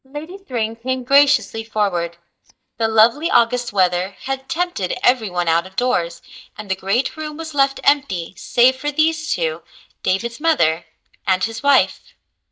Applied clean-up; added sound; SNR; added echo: neural mask model DeepFilterNet 3.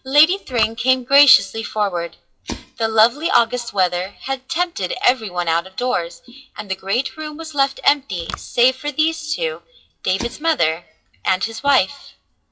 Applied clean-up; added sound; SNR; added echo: classical method WPE with log-MMSE.